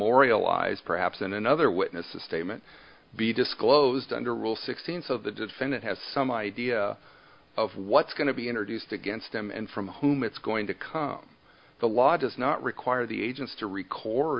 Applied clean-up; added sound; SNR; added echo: none; none; none; none.